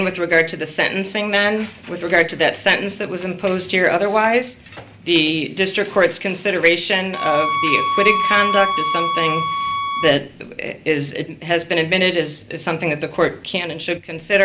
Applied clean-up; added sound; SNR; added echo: none; Bowed string instrument; 2 dB; none.